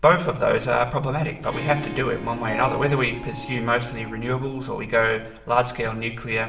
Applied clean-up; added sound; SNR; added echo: none; Harp; 12 dB; reverberation time 0.9 s.